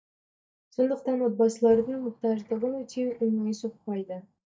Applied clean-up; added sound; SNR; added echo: neural mask model DeepFilterNet 3.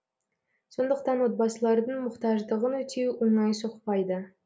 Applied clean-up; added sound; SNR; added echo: none; none; none; none.